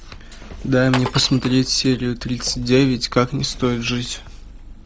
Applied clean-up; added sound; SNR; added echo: none; Glass; 13 dB; none.